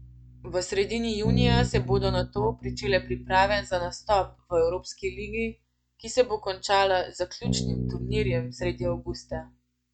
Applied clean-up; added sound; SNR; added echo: neural mask model RNNoise.